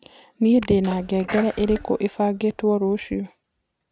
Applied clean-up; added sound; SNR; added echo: none; Sneeze; 15 dB; none.